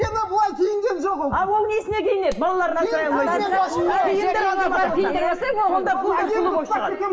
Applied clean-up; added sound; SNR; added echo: none; Clapping; 18 dB; reverberation time 2.4 s.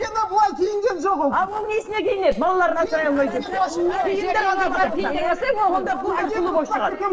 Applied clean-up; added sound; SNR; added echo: neural separator model SepFormer DNS4.